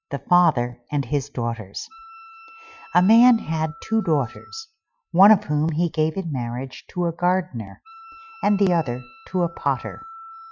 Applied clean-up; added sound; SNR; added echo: classical method Wiener filter.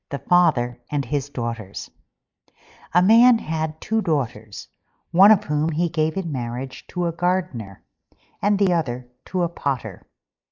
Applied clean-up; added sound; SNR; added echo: neural mask model Resemble Enhance denoiser.